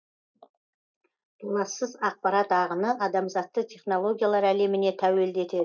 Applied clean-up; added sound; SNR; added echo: none; none; none; none.